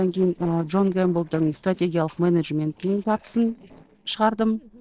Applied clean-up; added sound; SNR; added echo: neural separator model SepFormer DNS4.